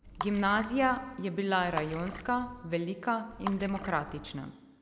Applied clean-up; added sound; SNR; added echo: none; Water / Splash, splatter; 13 dB; none.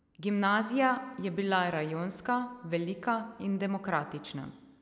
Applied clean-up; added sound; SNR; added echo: none; none; none; none.